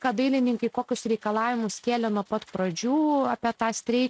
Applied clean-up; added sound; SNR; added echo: neural mask model RNNoise.